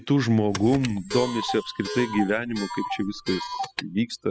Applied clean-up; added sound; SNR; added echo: classical method spectral subtraction.